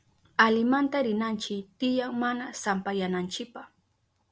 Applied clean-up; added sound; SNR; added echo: none; none; none; none.